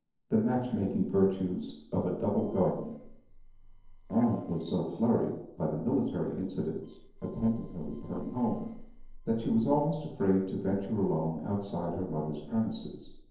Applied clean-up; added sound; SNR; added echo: neural separator model SepFormer DNS4.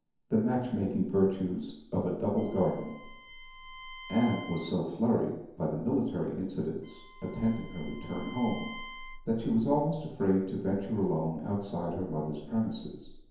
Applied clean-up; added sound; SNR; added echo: none; Bowed string instrument; 18 dB; reverberation time 0.9 s.